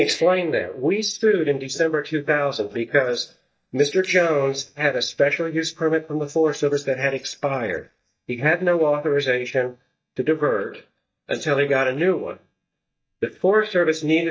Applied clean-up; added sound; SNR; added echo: neural mask model DeepFilterNet 3.